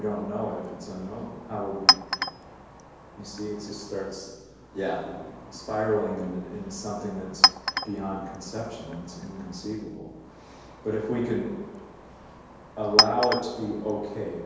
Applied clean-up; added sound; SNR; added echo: none; Chink, clink; -1 dB; reverberation time 1.2 s.